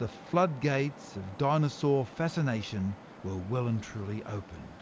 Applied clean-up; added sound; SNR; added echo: none; Traffic noise, roadway noise; 17 dB; none.